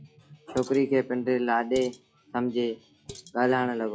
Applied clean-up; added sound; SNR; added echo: classical method log-MMSE.